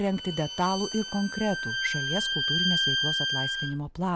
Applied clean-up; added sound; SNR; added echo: none; Bowed string instrument; 0 dB; none.